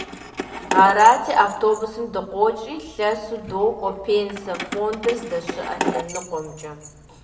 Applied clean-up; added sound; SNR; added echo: none; Keys jangling; 10 dB; reverberation time 0.7 s.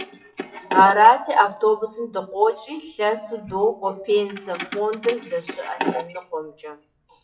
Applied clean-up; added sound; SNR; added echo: classical method WPE with log-MMSE.